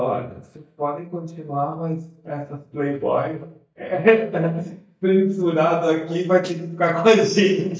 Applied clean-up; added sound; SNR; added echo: neural mask model DeepFilterNet 3.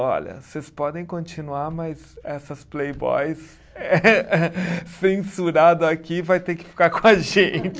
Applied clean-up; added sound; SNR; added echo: none; none; none; none.